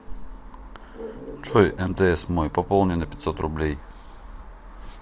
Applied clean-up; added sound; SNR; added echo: none; Musical instrument; 19 dB; none.